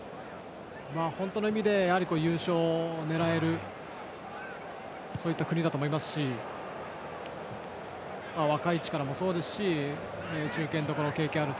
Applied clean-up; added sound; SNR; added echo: none; none; none; none.